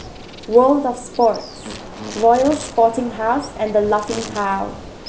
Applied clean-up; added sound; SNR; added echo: none; Insect; 14 dB; none.